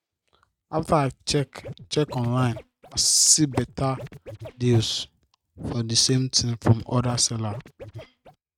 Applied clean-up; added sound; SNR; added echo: neural mask model RNNoise.